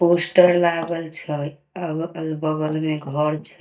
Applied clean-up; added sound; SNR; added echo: neural mask model DeepFilterNet 3.